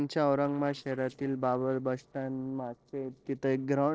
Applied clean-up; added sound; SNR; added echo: neural separator model SepFormer DNS4.